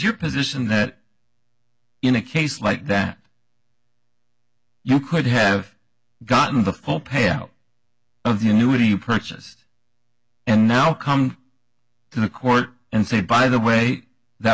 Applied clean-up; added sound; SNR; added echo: none; none; none; none.